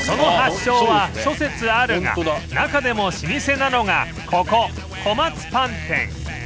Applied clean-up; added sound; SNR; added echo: none; none; none; none.